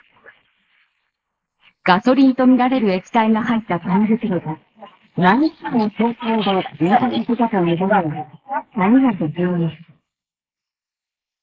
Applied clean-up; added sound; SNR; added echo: neural mask model Resemble Enhance denoiser.